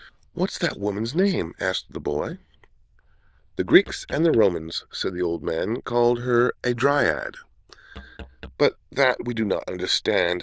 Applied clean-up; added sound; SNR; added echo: neural diffusion model UNIVERSE++.